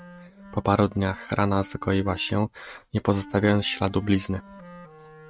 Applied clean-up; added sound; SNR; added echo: neural mask model RNNoise.